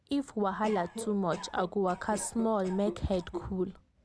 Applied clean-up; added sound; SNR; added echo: none; Cough; 12 dB; none.